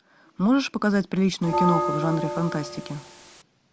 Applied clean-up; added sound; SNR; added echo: none; Bell; 2 dB; none.